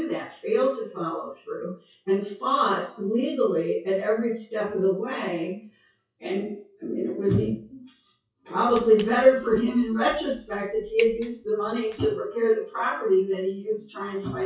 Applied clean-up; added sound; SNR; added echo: classical method WPE with log-MMSE.